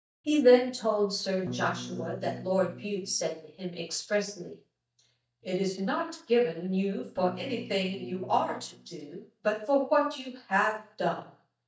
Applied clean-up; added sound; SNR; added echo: neural mask model DeepFilterNet 3.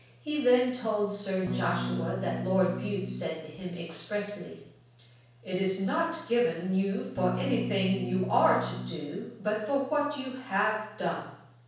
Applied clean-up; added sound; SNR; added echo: none; Electric guitar / Strum; 3 dB; reverberation time 0.7 s.